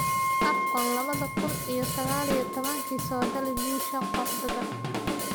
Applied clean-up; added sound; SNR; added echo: none; Drum / Drum kit + Wind instrument, woodwind instrument; -3 dB; none.